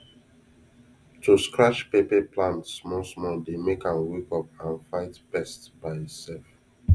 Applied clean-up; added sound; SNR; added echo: none; none; none; none.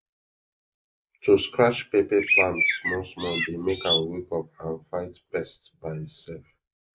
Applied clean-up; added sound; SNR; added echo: neural mask model Resemble Enhance denoiser.